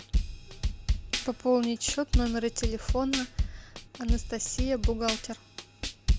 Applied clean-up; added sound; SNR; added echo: none; Drum kit; -1 dB; none.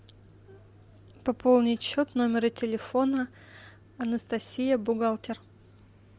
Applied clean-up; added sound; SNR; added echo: none; none; none; none.